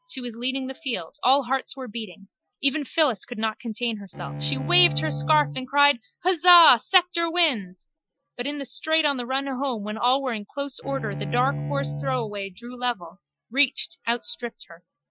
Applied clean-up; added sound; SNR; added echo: classical method Wiener filter.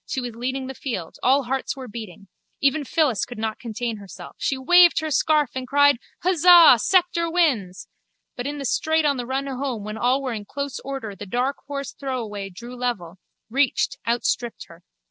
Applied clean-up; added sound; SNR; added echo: none; none; none; none.